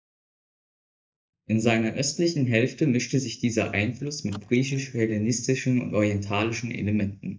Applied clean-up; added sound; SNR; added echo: neural mask model DeepFilterNet 3.